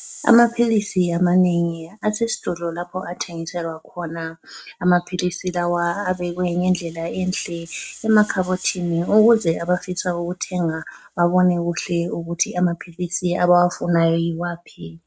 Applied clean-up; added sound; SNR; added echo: neural mask model RNNoise.